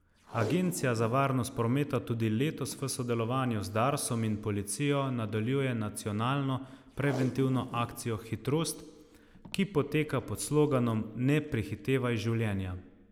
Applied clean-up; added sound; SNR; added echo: none; Packing tape, duct tape; 18 dB; none.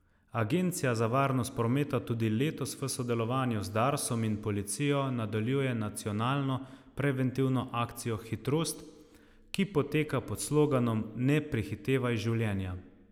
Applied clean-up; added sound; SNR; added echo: none; none; none; none.